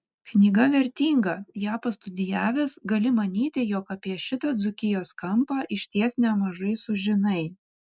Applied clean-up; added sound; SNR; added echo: none; none; none; none.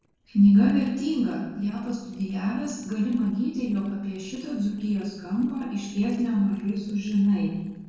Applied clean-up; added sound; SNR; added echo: neural separator model SepFormer DNS4.